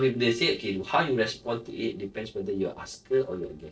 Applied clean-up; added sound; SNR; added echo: neural separator model SepFormer DNS4.